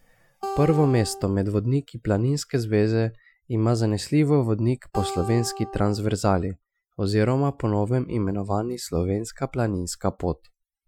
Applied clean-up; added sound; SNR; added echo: classical method Wiener filter.